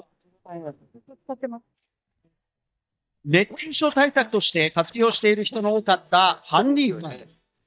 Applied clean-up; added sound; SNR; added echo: neural mask model DeepFilterNet 3.